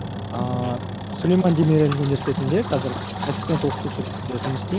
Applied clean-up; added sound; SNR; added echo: none; Engine; 6 dB; none.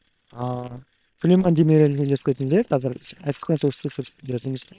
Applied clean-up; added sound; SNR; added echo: neural separator model SepFormer WHAM!.